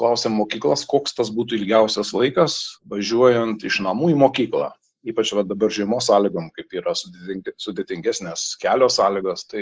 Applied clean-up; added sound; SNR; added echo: neural mask model Resemble Enhance denoiser.